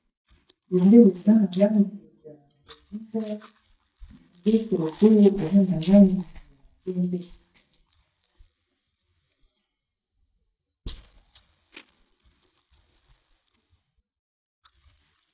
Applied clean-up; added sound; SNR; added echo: neural mask model DeepFilterNet 3.